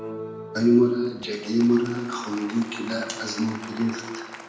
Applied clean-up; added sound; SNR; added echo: none; Applause; 14 dB; reverberation time 1.0 s.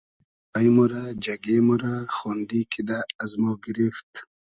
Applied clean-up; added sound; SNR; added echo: none; none; none; none.